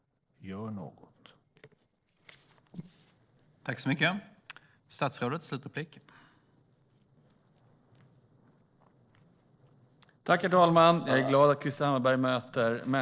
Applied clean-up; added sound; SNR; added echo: neural separator model SepFormer DNS4.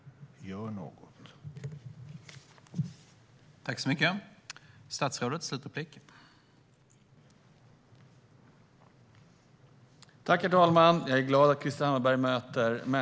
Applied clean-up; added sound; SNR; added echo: none; none; none; none.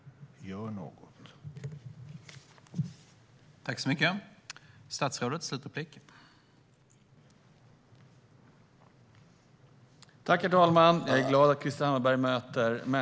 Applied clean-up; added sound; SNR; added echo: none; Burping, eructation; 5 dB; none.